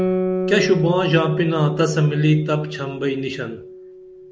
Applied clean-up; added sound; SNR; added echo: none; Guitar; 6 dB; none.